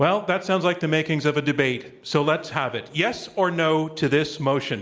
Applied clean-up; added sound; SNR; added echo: none; none; none; none.